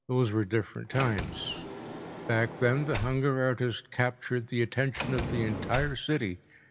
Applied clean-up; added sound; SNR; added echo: none; Sliding door; 9 dB; none.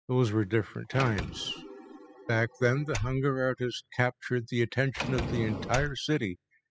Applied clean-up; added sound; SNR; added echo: classical method spectral subtraction.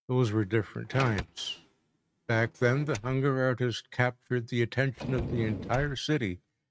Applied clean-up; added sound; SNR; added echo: neural mask model RNNoise.